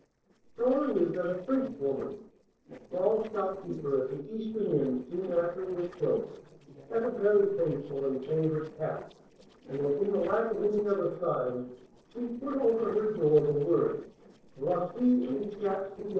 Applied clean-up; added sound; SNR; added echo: neural separator model SepFormer DNS4.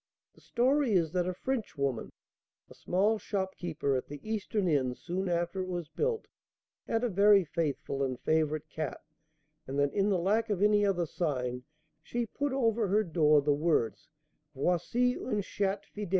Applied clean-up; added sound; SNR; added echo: none; none; none; none.